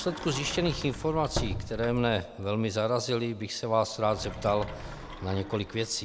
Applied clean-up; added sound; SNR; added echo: none; Sliding door; 10 dB; none.